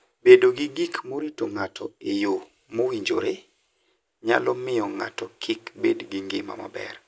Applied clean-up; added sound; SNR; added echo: none; none; none; none.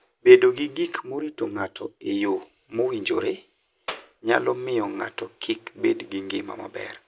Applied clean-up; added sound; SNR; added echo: none; Clapping; 13 dB; none.